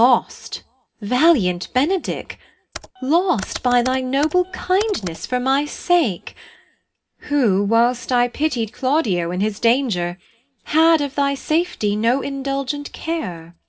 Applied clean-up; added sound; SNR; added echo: none; Computer keyboard; 16 dB; reverberation time 0.3 s.